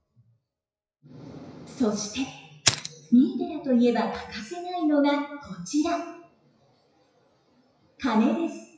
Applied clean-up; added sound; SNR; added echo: classical method WPE with log-MMSE.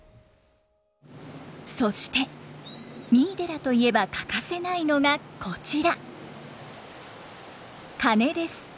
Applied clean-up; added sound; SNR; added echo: none; none; none; none.